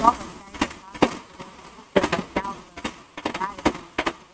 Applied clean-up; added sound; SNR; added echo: neural mask model RNNoise.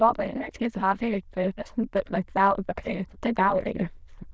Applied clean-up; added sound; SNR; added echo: neural diffusion model UNIVERSE++.